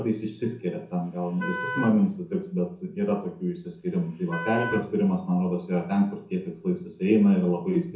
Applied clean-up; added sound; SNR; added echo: none; Wind instrument, woodwind instrument; 10 dB; reverberation time 0.6 s.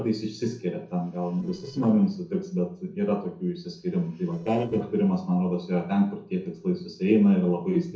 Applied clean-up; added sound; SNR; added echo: neural separator model SepFormer DNS4.